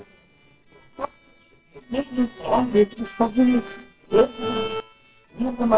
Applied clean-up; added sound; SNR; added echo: neural separator model SepFormer WHAMR!.